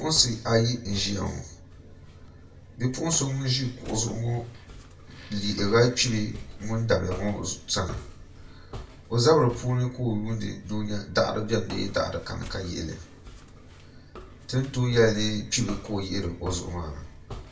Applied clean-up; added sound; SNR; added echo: none; Walk, footsteps; 16 dB; reverberation time 0.2 s.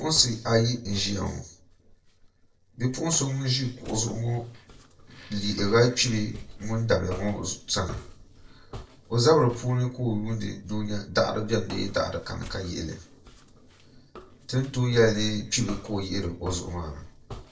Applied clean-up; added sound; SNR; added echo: neural separator model SepFormer DNS4.